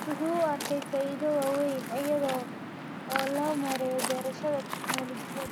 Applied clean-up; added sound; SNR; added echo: none; Waves, surf; 5 dB; none.